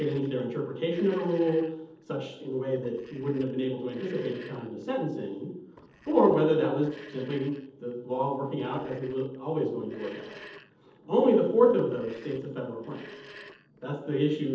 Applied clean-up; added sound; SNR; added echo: neural separator model SepFormer DNS4.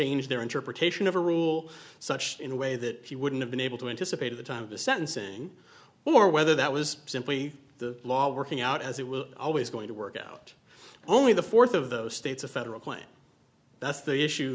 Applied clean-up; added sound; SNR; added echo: none; none; none; none.